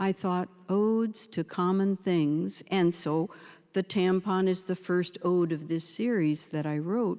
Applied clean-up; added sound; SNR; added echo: none; none; none; none.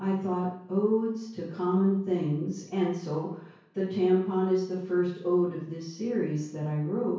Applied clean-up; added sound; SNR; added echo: none; none; none; reverberation time 0.6 s.